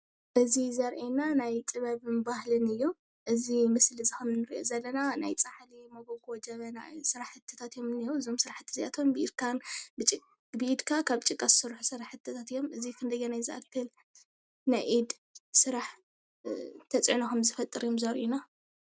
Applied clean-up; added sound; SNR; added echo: none; none; none; none.